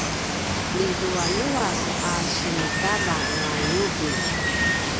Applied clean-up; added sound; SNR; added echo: none; Water; -4 dB; none.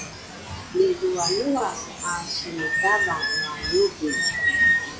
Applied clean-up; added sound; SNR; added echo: classical method log-MMSE.